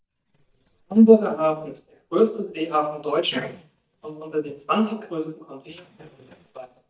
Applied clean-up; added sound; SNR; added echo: neural mask model DeepFilterNet 3.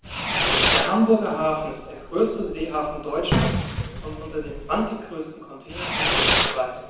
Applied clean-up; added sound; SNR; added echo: none; Fireworks; 0 dB; reverberation time 0.9 s.